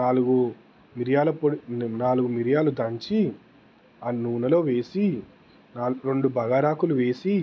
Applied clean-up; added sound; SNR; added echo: none; none; none; none.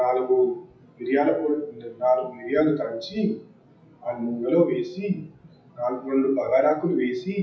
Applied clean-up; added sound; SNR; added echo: classical method WPE with log-MMSE.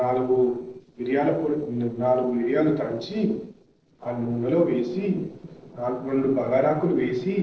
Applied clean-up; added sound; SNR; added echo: neural separator model SepFormer DNS4.